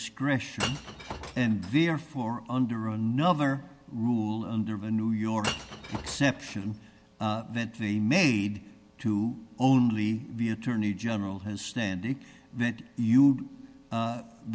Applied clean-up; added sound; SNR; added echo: none; Shatter / Crushing; 13 dB; none.